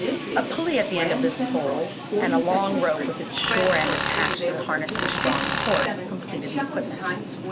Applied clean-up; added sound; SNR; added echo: none; Tools + Subway, metro, underground; -1 dB; none.